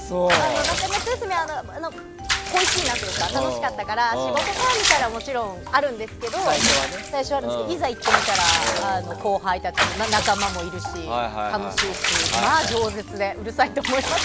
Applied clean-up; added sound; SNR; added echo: none; Bathtub (filling or washing) / Water / Liquid; 2 dB; none.